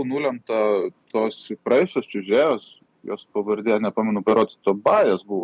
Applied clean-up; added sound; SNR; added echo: none; none; none; none.